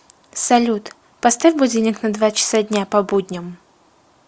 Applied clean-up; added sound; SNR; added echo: none; none; none; none.